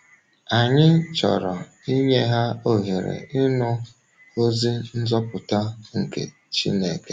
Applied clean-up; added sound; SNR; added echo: none; none; none; none.